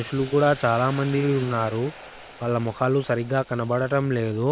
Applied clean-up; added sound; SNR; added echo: none; Boiling; 19 dB; none.